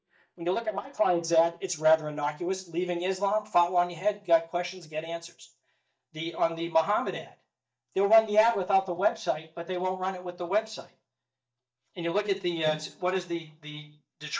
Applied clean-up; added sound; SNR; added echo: neural mask model DeepFilterNet 3.